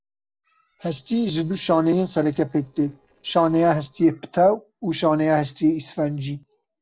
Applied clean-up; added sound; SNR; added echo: neural separator model SepFormer DNS4.